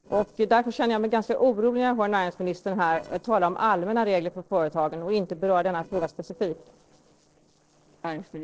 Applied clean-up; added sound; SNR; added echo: neural separator model SepFormer DNS4.